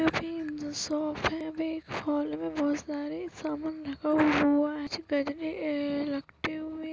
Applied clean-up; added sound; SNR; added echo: none; none; none; none.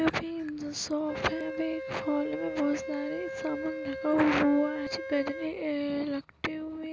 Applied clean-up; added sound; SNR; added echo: none; Wind instrument, woodwind instrument; 9 dB; none.